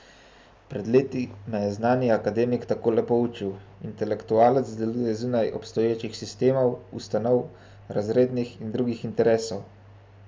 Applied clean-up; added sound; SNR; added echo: none; none; none; none.